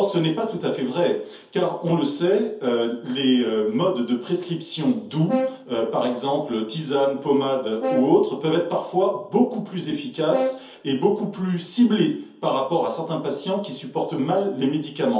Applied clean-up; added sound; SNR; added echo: none; Brass instrument; 9 dB; reverberation time 0.5 s.